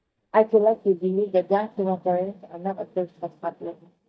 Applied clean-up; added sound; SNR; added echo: neural mask model DeepFilterNet 3.